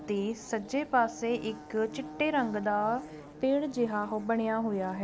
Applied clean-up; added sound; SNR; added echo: none; Buzz / Bird; 15 dB; none.